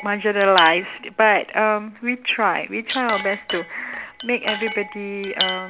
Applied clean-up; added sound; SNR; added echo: none; Chink, clink; 9 dB; none.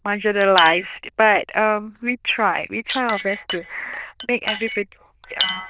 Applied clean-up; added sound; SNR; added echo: neural diffusion model UNIVERSE++.